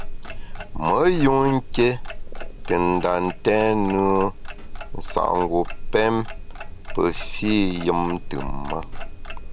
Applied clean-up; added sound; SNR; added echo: none; Clock; 6 dB; none.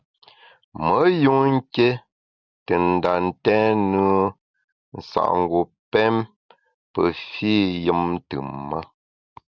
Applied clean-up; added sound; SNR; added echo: none; none; none; none.